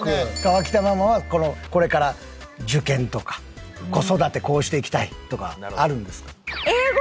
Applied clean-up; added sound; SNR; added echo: none; none; none; none.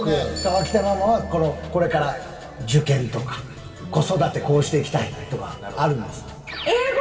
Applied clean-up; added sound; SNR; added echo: none; none; none; reverberation time 2.4 s.